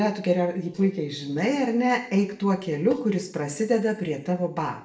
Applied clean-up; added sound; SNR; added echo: neural separator model SepFormer DNS4.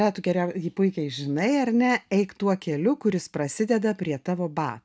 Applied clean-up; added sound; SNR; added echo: none; none; none; none.